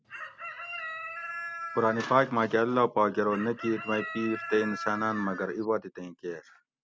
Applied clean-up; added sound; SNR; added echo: none; Chicken, rooster; 9 dB; none.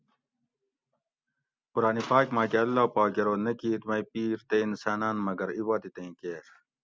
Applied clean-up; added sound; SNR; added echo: none; none; none; none.